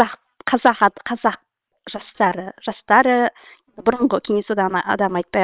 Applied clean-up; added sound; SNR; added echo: neural separator model SepFormer WHAM!.